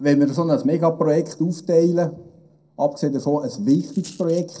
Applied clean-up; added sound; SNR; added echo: neural separator model SepFormer DNS4.